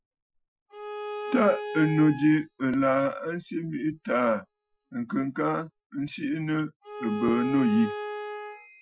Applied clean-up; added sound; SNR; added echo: classical method Wiener filter.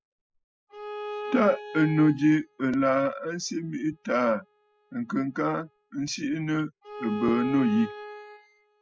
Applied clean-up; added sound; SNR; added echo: classical method spectral subtraction.